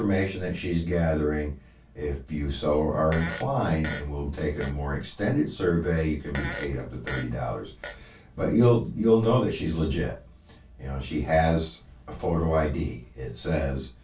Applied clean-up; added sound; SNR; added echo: none; Fart; 13 dB; reverberation time 0.2 s.